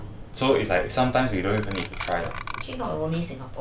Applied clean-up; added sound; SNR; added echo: none; Clock + Aircraft; 9 dB; none.